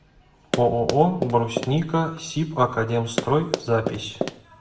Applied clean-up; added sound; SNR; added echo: none; Run; 6 dB; reverberation time 0.7 s.